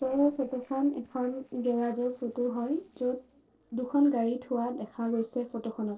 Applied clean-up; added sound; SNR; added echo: neural separator model SepFormer DNS4.